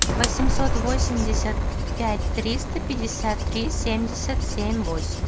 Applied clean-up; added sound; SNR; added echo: none; Wind / Bird / Insect + Fire; -4 dB; none.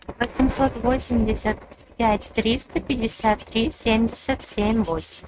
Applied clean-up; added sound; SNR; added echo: neural mask model RNNoise.